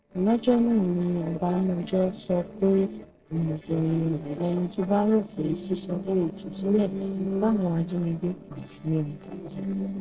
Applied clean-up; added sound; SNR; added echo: neural separator model SepFormer DNS4.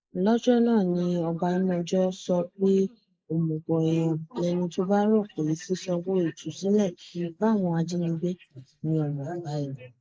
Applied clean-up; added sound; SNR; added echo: neural mask model Resemble Enhance denoiser.